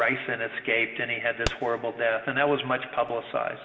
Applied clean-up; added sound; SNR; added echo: none; Fireworks; 13 dB; reverberation time 1.9 s.